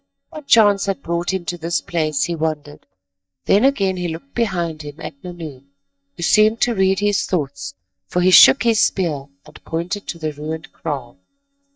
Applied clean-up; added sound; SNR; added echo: neural mask model DeepFilterNet 3.